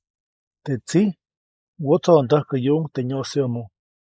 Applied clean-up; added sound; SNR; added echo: neural mask model Resemble Enhance denoiser.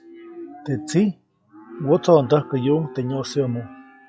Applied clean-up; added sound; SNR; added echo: classical method log-MMSE.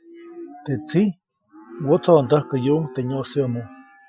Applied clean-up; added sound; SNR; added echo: classical method Wiener filter.